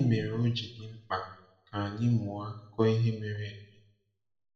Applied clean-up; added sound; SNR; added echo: none; none; none; reverberation time 0.7 s.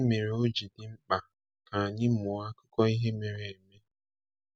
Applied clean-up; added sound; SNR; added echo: none; none; none; none.